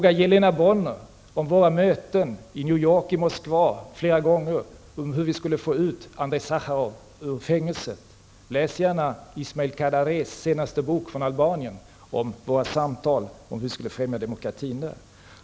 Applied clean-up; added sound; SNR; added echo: none; none; none; none.